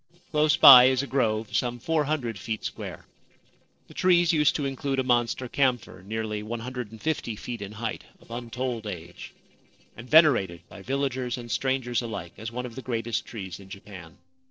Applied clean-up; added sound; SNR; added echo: neural separator model SepFormer DNS4.